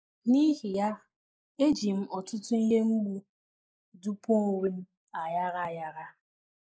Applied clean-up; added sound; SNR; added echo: neural mask model Resemble Enhance denoiser.